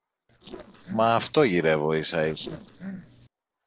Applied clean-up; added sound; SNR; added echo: neural separator model SepFormer DNS4.